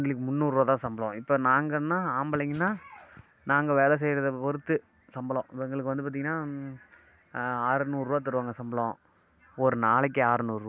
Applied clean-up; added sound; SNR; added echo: none; none; none; none.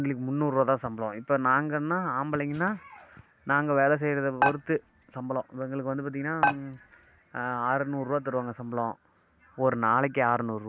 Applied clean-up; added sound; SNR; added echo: none; Dishes, pots, and pans; 3 dB; none.